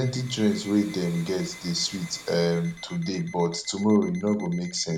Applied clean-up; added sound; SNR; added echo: none; Alarm + Domestic sounds, home sounds; 19 dB; none.